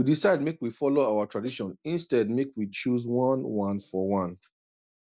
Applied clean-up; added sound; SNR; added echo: neural mask model Resemble Enhance denoiser.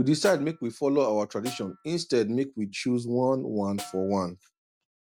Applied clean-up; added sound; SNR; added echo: none; Snare drum; 18 dB; none.